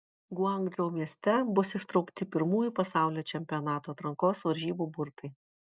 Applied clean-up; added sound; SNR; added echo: none; none; none; none.